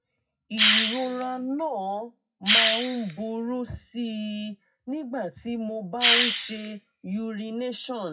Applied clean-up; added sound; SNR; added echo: classical method WPE with log-MMSE.